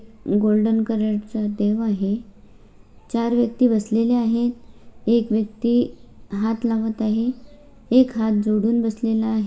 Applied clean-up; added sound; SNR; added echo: none; none; none; reverberation time 0.9 s.